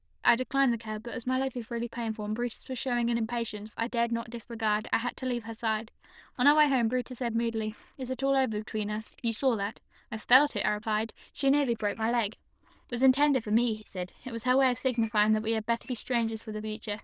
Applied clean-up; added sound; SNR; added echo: neural diffusion model UNIVERSE++.